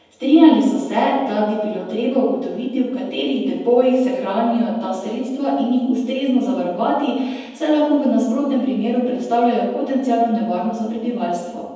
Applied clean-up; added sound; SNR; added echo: none; none; none; reverberation time 1.1 s.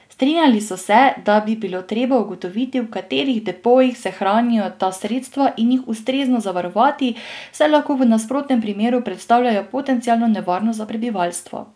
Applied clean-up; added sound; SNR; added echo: none; none; none; none.